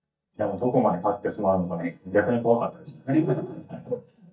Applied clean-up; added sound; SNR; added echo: neural mask model DeepFilterNet 3.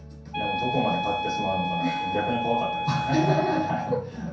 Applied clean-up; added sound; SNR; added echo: none; Wind instrument, woodwind instrument; 2 dB; reverberation time 0.6 s.